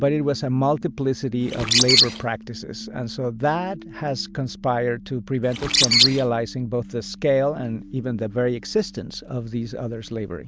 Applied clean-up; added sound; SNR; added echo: none; Bird; -5 dB; none.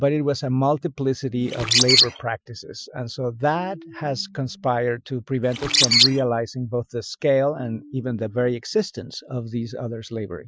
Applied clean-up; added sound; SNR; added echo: classical method Wiener filter.